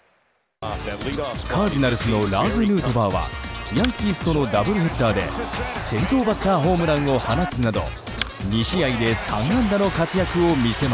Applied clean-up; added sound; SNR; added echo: none; none; none; none.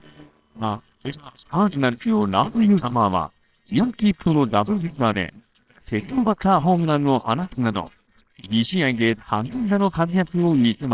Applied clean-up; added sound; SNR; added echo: neural separator model SepFormer WHAMR!.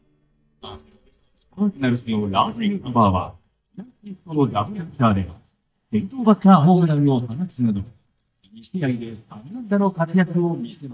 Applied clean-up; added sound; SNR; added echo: neural mask model DeepFilterNet 3.